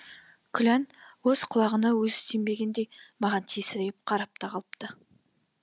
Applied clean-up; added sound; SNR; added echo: none; none; none; none.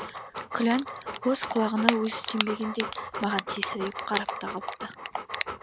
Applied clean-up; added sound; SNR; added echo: none; Dog + Typing; 3 dB; none.